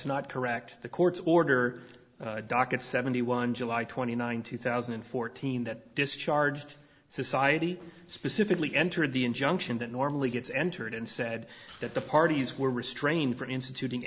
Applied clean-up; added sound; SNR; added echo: none; none; none; none.